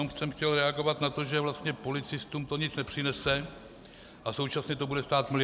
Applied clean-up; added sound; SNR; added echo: none; none; none; none.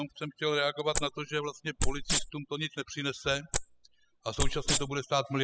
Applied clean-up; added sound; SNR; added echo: classical method spectral subtraction.